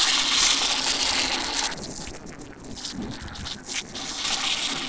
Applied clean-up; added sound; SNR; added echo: neural separator model SepFormer DNS4.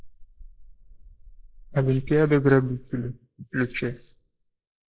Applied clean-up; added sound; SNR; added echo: neural mask model Resemble Enhance denoiser.